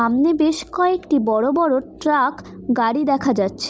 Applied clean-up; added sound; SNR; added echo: none; none; none; none.